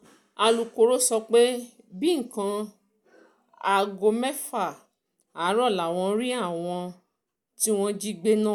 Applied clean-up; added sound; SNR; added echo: none; none; none; none.